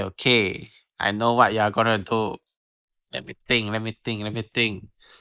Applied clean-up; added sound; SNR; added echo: neural mask model Resemble Enhance denoiser.